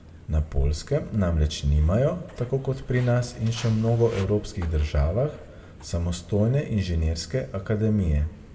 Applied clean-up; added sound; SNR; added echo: none; Walk, footsteps; 20 dB; reverberation time 0.2 s.